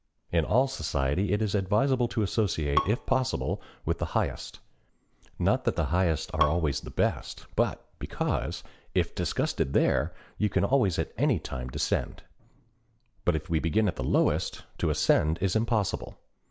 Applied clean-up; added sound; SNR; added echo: none; Bowed string instrument; 10 dB; none.